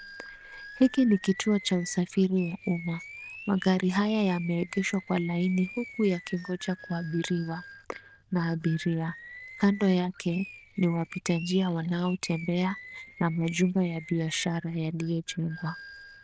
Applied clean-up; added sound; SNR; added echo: neural diffusion model UNIVERSE++.